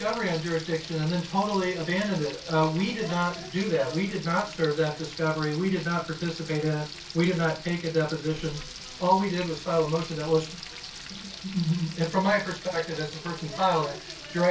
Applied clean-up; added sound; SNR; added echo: none; Frying (food); 13 dB; reverberation time 0.2 s.